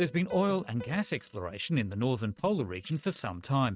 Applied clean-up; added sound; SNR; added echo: neural mask model RNNoise.